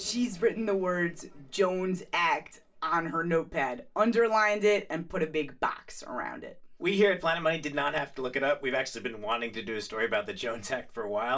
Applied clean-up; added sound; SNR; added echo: none; none; none; reverberation time 0.2 s.